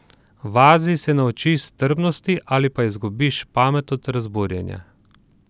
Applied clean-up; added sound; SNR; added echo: none; none; none; none.